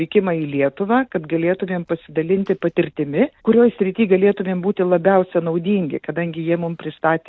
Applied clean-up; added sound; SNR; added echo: none; none; none; none.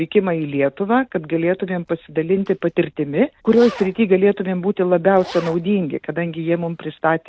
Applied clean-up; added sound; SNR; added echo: none; Zipper (clothing); 17 dB; none.